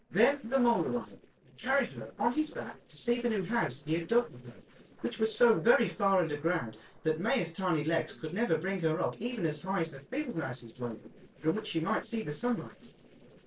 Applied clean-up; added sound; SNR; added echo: neural separator model SepFormer DNS4.